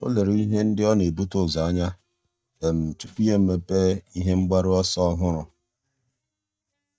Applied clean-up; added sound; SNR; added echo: neural mask model DeepFilterNet 3.